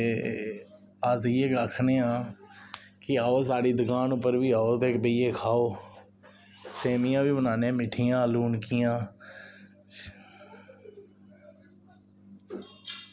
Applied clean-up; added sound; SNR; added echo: none; none; none; none.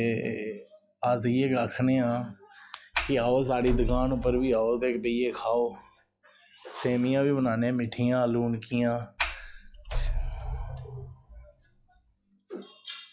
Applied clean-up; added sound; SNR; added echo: classical method log-MMSE.